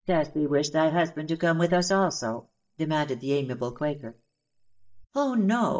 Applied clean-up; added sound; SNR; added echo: neural mask model DeepFilterNet 3.